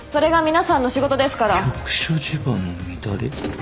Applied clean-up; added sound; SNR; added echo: none; none; none; none.